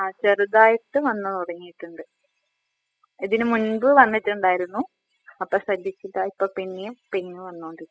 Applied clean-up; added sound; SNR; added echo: classical method spectral subtraction.